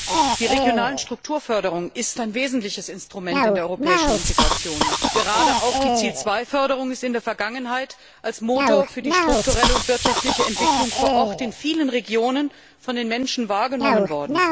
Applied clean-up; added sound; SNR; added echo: none; Cough; -1 dB; none.